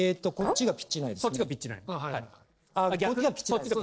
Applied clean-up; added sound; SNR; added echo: neural separator model SepFormer DNS4.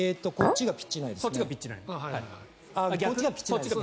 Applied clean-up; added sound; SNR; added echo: none; Chink, clink; 3 dB; none.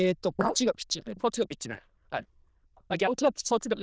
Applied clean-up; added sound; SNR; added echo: neural diffusion model UNIVERSE++.